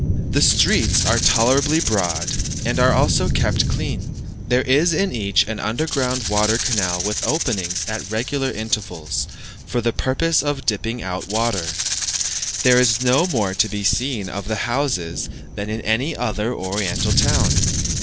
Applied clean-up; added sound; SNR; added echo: none; Thunder + Rattle (instrument); 2 dB; none.